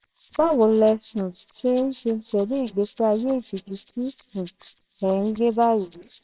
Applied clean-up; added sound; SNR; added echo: neural separator model SepFormer WHAMR!.